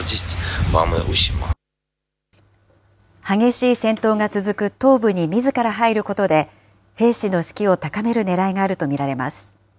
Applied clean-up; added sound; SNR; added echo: none; none; none; none.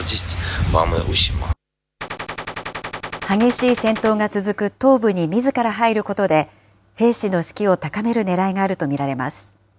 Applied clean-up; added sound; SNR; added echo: none; Gunshot, gunfire; 10 dB; none.